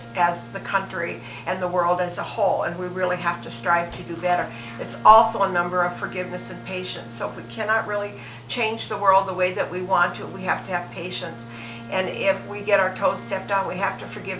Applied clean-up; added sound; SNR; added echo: none; Bowed string instrument; 18 dB; none.